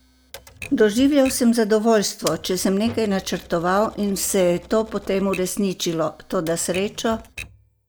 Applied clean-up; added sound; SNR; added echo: none; Typewriter; 19 dB; none.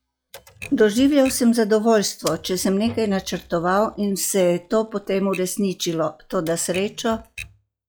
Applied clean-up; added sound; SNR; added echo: classical method log-MMSE.